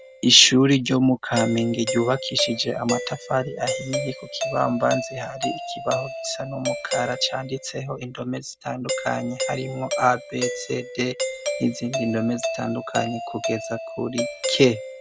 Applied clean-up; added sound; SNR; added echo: none; Doorbell; 7 dB; none.